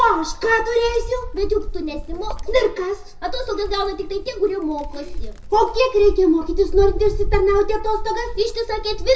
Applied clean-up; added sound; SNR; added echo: none; Wind; 5 dB; reverberation time 0.4 s.